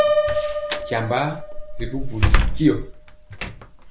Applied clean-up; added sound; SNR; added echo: none; Piano + Slam; -5 dB; none.